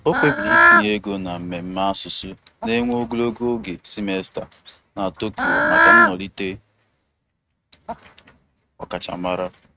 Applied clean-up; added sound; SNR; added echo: neural mask model RNNoise.